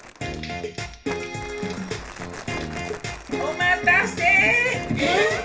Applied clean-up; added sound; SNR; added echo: none; Crumpling, crinkling; 17 dB; reverberation time 0.3 s.